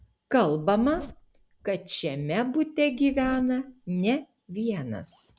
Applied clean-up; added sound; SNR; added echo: none; Zipper (clothing); 17 dB; none.